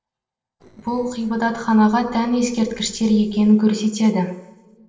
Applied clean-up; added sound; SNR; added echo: neural separator model SepFormer DNS4.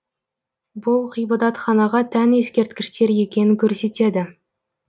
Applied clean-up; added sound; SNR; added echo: none; none; none; none.